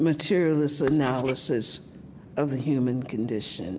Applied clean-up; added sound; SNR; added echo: none; Writing; 16 dB; none.